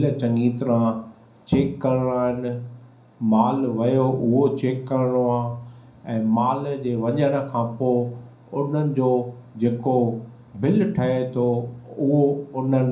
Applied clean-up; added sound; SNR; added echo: none; none; none; reverberation time 0.6 s.